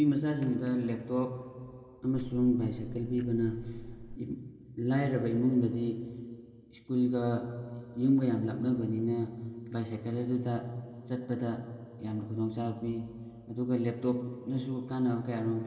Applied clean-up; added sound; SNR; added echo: none; Tick-tock; 14 dB; reverberation time 2.9 s.